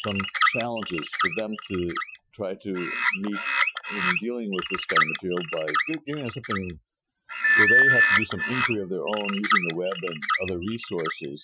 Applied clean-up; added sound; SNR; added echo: classical method Wiener filter.